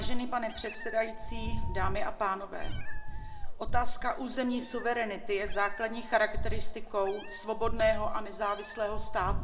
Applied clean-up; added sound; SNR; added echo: none; Meow; -1 dB; reverberation time 1.7 s.